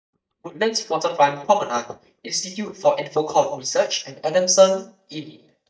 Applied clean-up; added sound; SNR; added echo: neural mask model DeepFilterNet 3.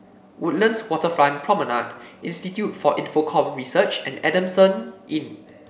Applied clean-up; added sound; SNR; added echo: none; none; none; none.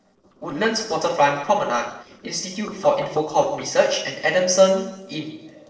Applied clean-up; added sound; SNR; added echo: neural separator model SepFormer DNS4.